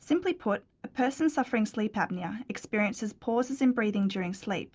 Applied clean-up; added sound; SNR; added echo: none; none; none; none.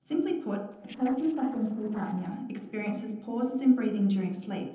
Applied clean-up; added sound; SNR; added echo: neural separator model SepFormer DNS4.